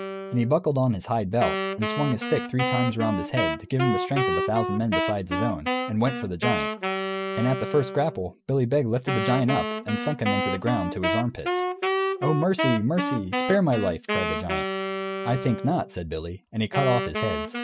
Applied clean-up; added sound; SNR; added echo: none; Wind instrument, woodwind instrument; 3 dB; none.